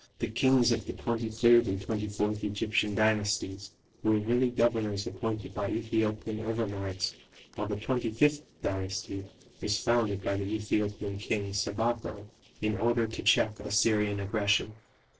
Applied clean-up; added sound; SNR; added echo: neural separator model SepFormer DNS4.